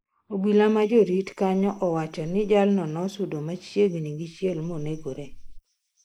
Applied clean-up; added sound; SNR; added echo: neural mask model Resemble Enhance denoiser.